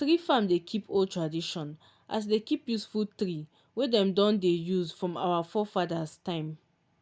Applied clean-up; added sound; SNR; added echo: none; none; none; none.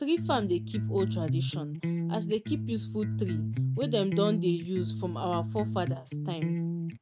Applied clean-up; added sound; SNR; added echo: neural mask model RNNoise.